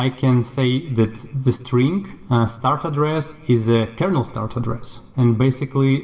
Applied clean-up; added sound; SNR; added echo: none; none; none; reverberation time 2.4 s.